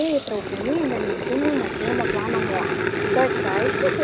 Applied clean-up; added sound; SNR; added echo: none; Growling; -1 dB; none.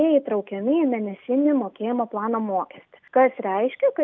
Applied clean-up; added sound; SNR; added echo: none; none; none; none.